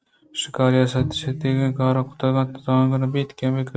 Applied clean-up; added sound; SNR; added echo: neural mask model RNNoise.